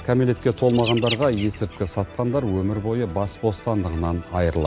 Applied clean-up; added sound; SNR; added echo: none; Bird; 17 dB; none.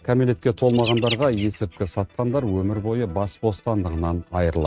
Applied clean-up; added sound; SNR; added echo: neural mask model RNNoise.